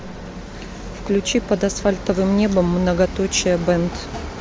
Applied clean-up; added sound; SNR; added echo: none; none; none; none.